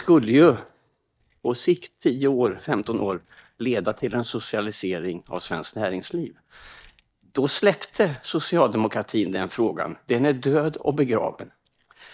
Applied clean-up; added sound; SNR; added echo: neural mask model DeepFilterNet 3.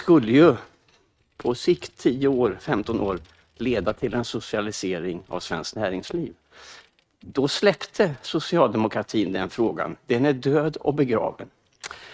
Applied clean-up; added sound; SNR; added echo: neural mask model RNNoise.